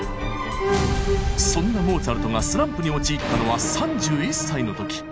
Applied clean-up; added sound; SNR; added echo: none; Drum kit; 10 dB; none.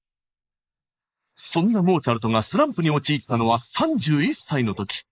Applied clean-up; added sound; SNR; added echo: neural mask model Resemble Enhance denoiser.